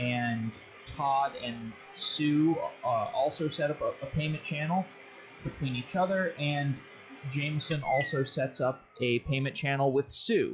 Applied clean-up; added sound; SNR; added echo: classical method log-MMSE.